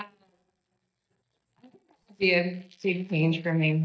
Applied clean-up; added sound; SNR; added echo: neural mask model DeepFilterNet 3.